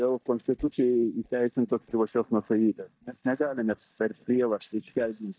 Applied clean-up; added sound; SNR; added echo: neural mask model DeepFilterNet 3.